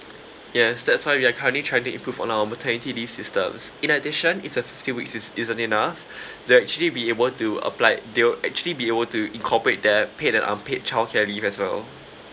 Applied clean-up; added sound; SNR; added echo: none; none; none; none.